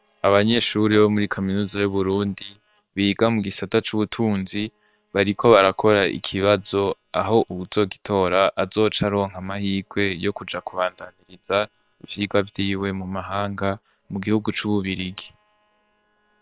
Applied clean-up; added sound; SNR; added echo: neural separator model SepFormer WHAM!.